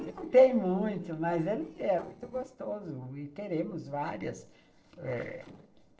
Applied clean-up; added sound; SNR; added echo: neural separator model SepFormer DNS4.